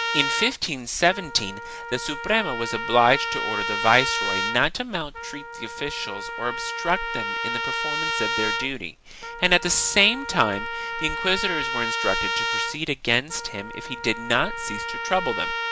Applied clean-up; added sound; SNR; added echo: none; Trumpet; 4 dB; none.